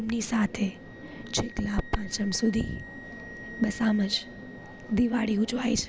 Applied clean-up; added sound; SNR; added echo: none; Wind instrument, woodwind instrument; 19 dB; none.